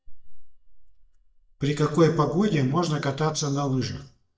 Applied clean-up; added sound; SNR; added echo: neural mask model DeepFilterNet 3.